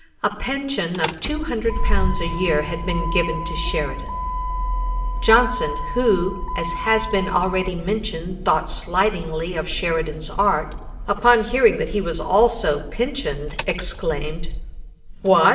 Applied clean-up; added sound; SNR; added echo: none; Motor vehicle (road); 4 dB; reverberation time 0.9 s.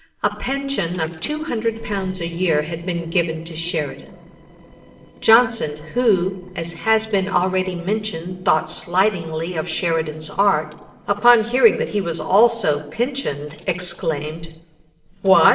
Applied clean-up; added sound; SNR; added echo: neural separator model SepFormer DNS4.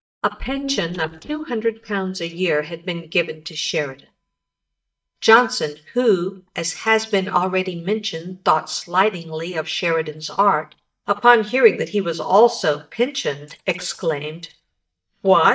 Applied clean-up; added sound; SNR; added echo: neural mask model DeepFilterNet 3.